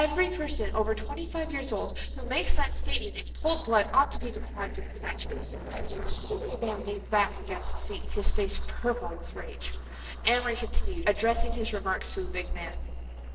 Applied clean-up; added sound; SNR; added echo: neural separator model SepFormer DNS4.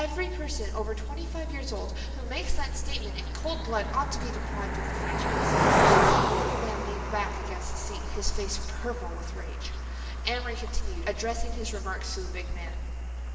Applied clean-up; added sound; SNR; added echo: none; Cricket; 0 dB; reverberation time 1.9 s.